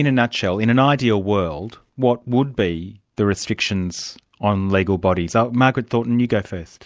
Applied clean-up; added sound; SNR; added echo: none; none; none; none.